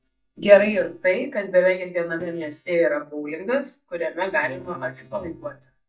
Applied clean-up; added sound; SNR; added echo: neural mask model DeepFilterNet 3.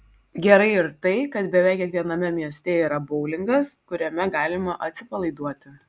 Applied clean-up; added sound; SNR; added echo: none; none; none; none.